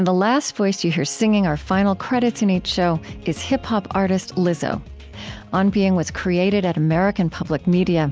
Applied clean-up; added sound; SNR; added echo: none; none; none; none.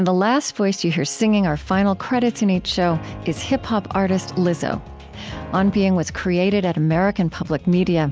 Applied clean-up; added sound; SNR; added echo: none; Piano; 16 dB; none.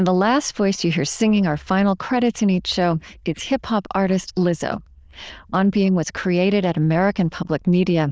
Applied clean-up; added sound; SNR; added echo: neural diffusion model UNIVERSE++.